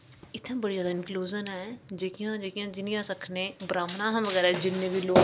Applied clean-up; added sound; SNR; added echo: none; none; none; none.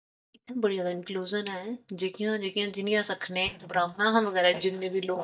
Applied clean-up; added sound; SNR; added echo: neural mask model DeepFilterNet 3.